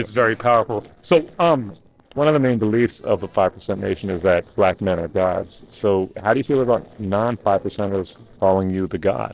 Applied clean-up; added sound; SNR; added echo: neural separator model SepFormer DNS4.